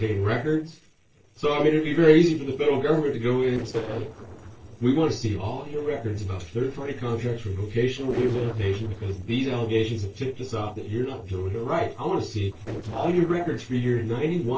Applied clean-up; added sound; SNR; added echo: neural separator model SepFormer DNS4.